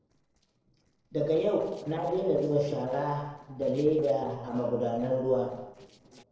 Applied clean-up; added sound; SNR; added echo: neural separator model SepFormer DNS4.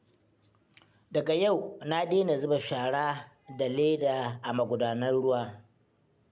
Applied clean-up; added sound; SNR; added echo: none; none; none; none.